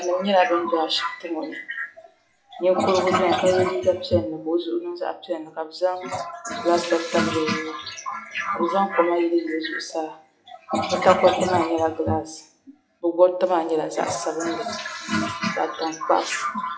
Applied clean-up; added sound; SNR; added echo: classical method log-MMSE.